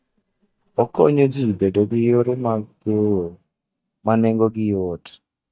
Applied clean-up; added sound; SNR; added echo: neural mask model DeepFilterNet 3.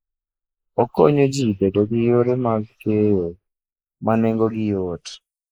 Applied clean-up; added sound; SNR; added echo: neural mask model Resemble Enhance denoiser.